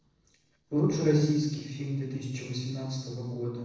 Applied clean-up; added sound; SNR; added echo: neural separator model SepFormer DNS4.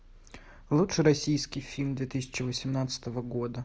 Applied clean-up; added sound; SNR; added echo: none; none; none; none.